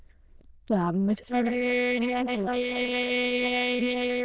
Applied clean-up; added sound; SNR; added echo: neural diffusion model UNIVERSE++.